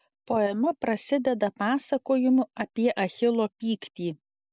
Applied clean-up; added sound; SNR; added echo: none; none; none; none.